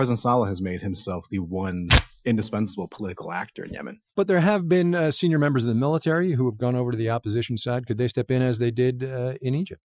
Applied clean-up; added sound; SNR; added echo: classical method Wiener filter.